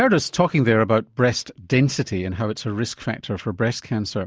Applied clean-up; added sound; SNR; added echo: none; none; none; none.